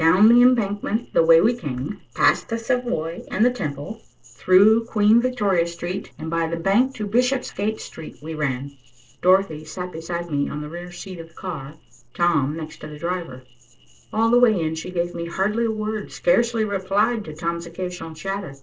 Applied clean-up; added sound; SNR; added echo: neural separator model SepFormer DNS4.